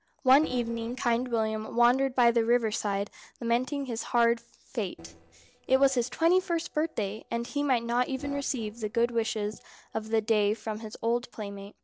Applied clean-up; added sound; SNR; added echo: neural separator model SepFormer DNS4.